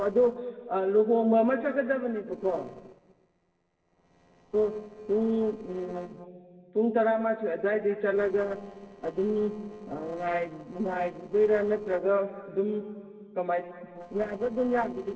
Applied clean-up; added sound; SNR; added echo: neural separator model SepFormer DNS4.